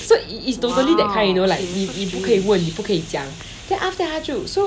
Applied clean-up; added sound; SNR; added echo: none; Hiss; 19 dB; none.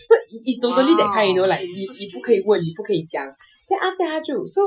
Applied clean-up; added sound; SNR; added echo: classical method Wiener filter.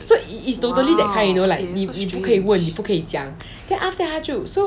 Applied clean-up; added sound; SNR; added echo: none; none; none; none.